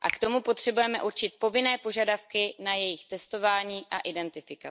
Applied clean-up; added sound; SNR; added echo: neural mask model Resemble Enhance denoiser.